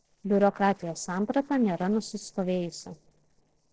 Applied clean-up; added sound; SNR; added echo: neural separator model SepFormer DNS4.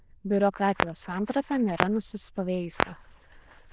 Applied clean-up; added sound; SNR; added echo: neural diffusion model UNIVERSE++.